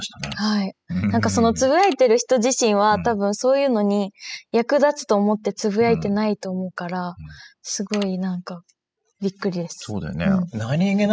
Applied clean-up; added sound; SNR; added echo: classical method spectral subtraction.